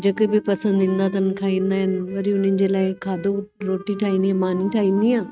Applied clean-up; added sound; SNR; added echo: neural mask model RNNoise.